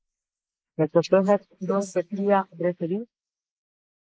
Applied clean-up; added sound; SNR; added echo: neural mask model Resemble Enhance denoiser.